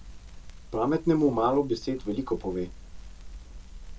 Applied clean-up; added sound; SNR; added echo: none; Crackle; 13 dB; reverberation time 0.2 s.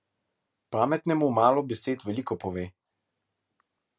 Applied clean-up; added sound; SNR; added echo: none; none; none; none.